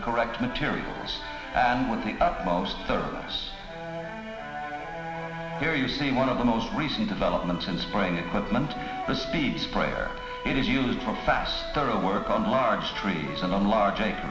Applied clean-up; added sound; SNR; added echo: none; none; none; reverberation time 1.2 s.